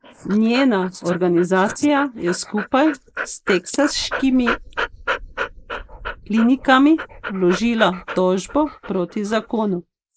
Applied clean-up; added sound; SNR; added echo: neural mask model Resemble Enhance denoiser.